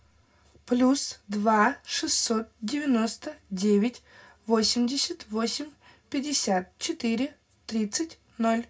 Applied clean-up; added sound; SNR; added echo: none; none; none; reverberation time 0.2 s.